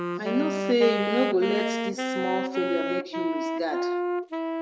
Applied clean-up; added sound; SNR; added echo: none; Wind instrument, woodwind instrument; 1 dB; none.